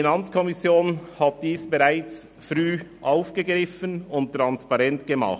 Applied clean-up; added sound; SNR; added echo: none; none; none; none.